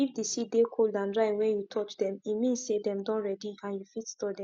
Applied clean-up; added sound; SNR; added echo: none; none; none; none.